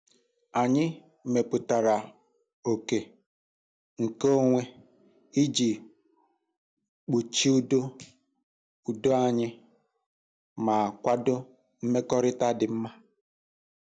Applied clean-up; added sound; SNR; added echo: none; none; none; none.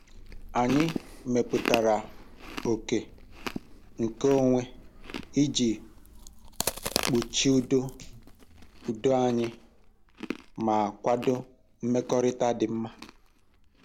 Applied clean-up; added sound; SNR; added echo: none; Chewing, mastication; 10 dB; none.